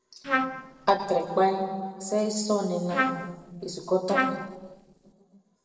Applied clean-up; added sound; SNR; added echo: neural separator model SepFormer DNS4.